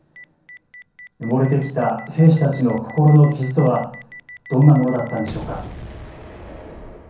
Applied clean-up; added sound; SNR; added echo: none; Boom; 19 dB; reverberation time 0.6 s.